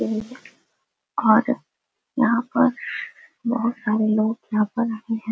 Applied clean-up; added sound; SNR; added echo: none; none; none; none.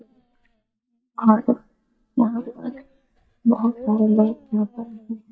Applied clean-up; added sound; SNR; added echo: neural mask model DeepFilterNet 3.